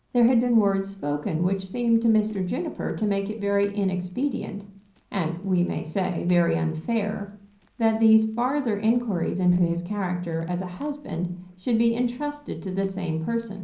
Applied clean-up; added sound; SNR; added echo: neural separator model SepFormer DNS4.